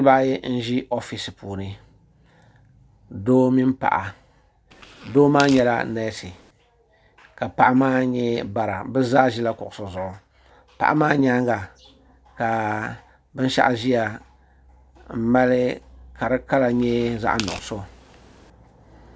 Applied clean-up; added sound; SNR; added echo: none; Tearing; 16 dB; none.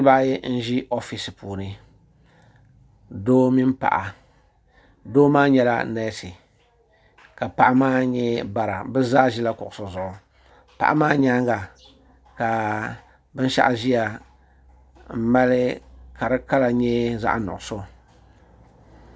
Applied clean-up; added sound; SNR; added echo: none; none; none; none.